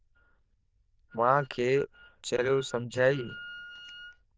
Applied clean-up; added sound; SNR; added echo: neural diffusion model UNIVERSE++.